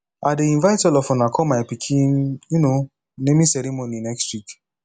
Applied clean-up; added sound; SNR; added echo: none; none; none; none.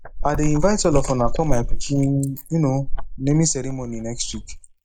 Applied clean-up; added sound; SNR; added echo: neural mask model Resemble Enhance denoiser.